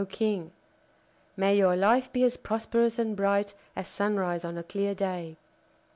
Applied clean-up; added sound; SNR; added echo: none; none; none; none.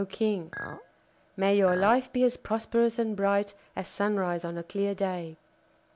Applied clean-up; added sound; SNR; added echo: none; Chink, clink; 14 dB; none.